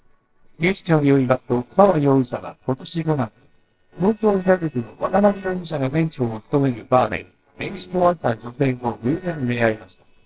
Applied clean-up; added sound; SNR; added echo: neural separator model SepFormer WHAMR!.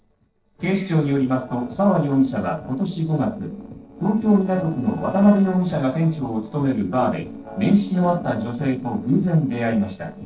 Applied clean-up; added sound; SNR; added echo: neural separator model SepFormer DNS4.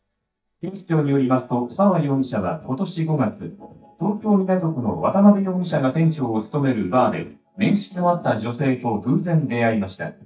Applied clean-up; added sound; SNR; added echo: neural mask model DeepFilterNet 3.